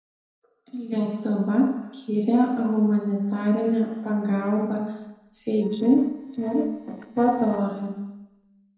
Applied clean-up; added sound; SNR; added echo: neural separator model SepFormer DNS4.